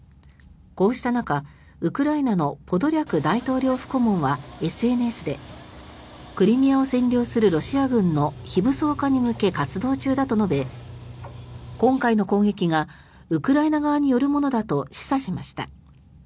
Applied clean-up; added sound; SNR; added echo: none; none; none; none.